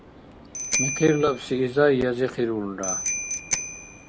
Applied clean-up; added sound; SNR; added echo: none; Bicycle bell; 6 dB; none.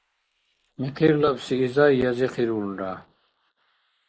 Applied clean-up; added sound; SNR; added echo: neural mask model Resemble Enhance denoiser.